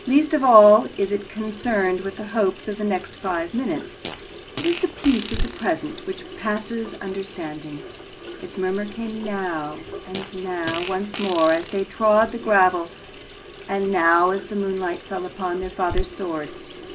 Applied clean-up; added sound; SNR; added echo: none; Sink (filling or washing) / Water tap, faucet + Fart; 11 dB; none.